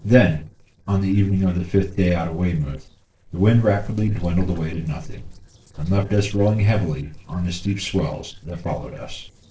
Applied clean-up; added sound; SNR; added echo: neural separator model SepFormer DNS4.